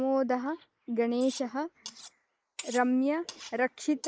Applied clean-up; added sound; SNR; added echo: neural mask model Resemble Enhance denoiser.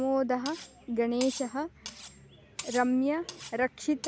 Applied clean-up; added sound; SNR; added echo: none; Cutlery, silverware; 15 dB; none.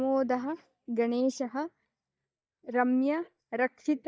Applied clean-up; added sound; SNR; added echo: neural mask model DeepFilterNet 3.